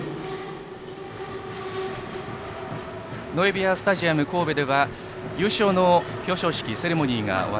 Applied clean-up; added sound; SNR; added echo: none; Mechanisms; 10 dB; none.